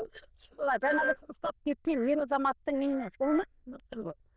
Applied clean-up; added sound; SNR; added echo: neural diffusion model UNIVERSE++.